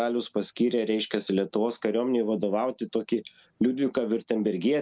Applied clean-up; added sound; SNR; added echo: none; none; none; none.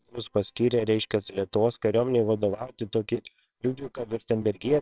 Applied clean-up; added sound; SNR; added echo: neural separator model SepFormer WHAMR!.